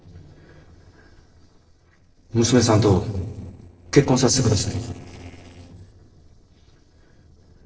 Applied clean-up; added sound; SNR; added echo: neural separator model SepFormer DNS4.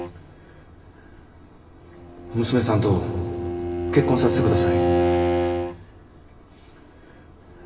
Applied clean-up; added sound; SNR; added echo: none; Bowed string instrument; 0 dB; reverberation time 2.6 s.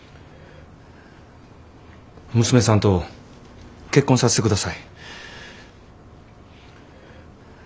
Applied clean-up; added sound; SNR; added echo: none; none; none; none.